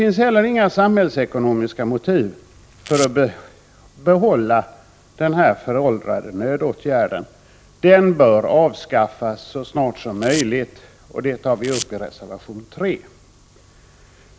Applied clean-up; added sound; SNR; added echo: none; Domestic sounds, home sounds; 15 dB; none.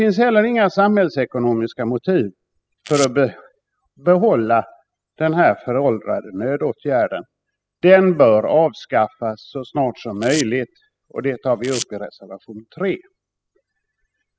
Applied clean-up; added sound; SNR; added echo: classical method spectral subtraction.